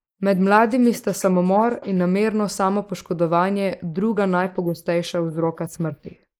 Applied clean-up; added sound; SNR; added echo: neural mask model Resemble Enhance denoiser.